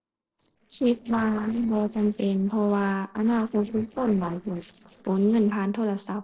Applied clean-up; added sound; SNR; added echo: neural separator model SepFormer DNS4.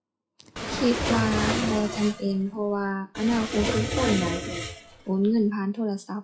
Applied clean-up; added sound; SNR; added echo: classical method WPE with log-MMSE.